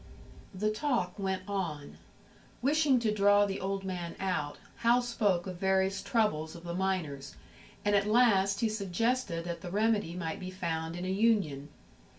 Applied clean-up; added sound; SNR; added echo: none; none; none; reverberation time 0.2 s.